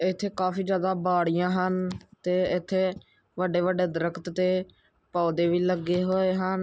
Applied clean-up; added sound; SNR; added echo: none; none; none; none.